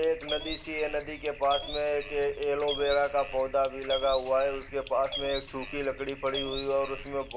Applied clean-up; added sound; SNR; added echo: none; Bird; 10 dB; none.